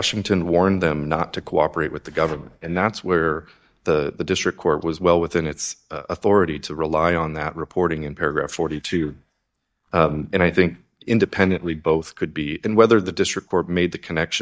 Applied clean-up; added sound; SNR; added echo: neural mask model DeepFilterNet 3.